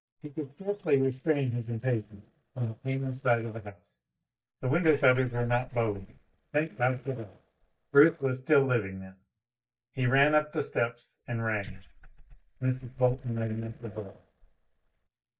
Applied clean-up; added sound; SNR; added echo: neural mask model DeepFilterNet 3.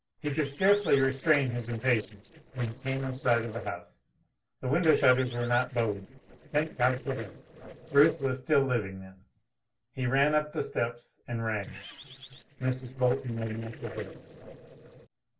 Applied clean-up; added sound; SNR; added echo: neural separator model SepFormer DNS4.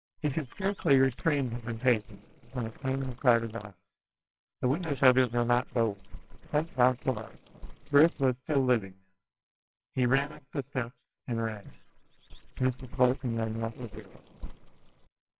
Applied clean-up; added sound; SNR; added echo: neural separator model SepFormer WHAMR!.